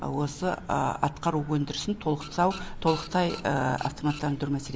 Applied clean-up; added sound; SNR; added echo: none; Printer; 16 dB; none.